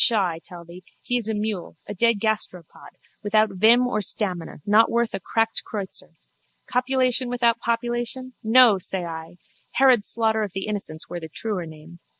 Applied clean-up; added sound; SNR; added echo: none; none; none; none.